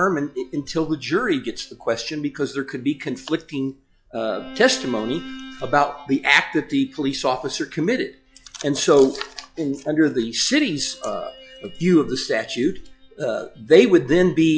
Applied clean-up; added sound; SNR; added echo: classical method log-MMSE.